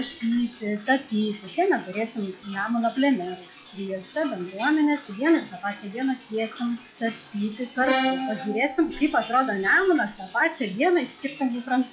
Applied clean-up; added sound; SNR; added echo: classical method log-MMSE.